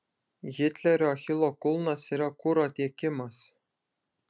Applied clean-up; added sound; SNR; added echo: none; none; none; none.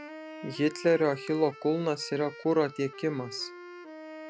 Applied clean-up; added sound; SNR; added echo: none; Wind instrument, woodwind instrument; 15 dB; none.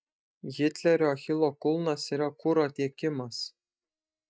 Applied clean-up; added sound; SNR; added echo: neural mask model DeepFilterNet 3.